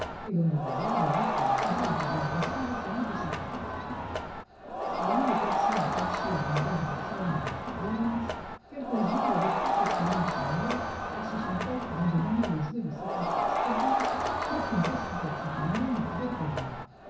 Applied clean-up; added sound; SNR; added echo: none; Crowd; -2 dB; reverberation time 0.6 s.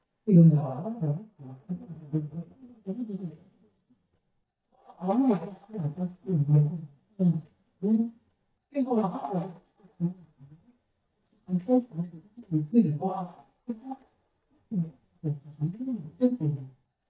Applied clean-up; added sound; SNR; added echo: neural mask model DeepFilterNet 3.